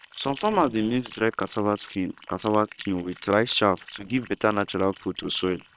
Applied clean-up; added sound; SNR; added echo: neural separator model SepFormer WHAM!.